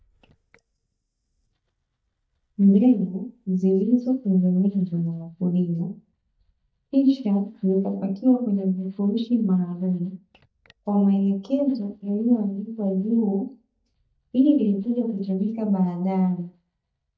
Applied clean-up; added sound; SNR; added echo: neural mask model DeepFilterNet 3.